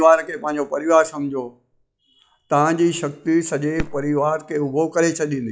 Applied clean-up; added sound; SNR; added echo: classical method log-MMSE.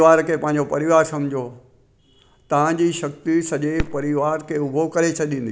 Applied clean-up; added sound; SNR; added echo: none; Fireworks; 17 dB; none.